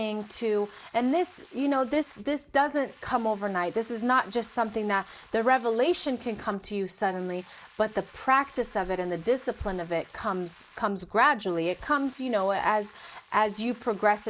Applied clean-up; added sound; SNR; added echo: neural mask model Resemble Enhance denoiser.